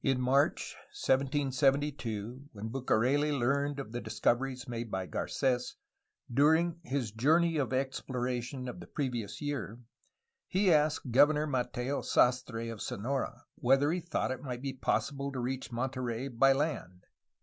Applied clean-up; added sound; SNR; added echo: none; none; none; none.